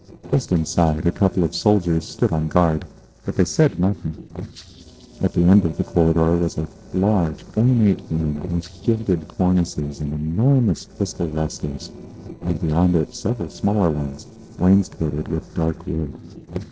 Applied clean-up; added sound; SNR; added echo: neural separator model SepFormer DNS4.